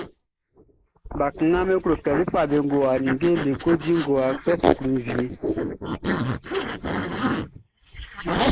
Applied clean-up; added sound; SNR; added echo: neural mask model Resemble Enhance denoiser.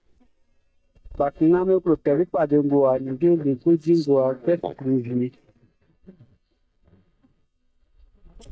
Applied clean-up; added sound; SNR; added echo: neural mask model DeepFilterNet 3.